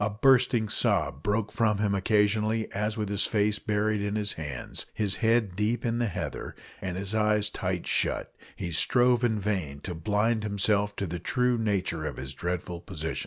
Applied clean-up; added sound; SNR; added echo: none; none; none; none.